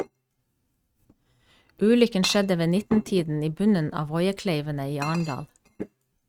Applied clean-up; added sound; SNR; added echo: neural mask model RNNoise.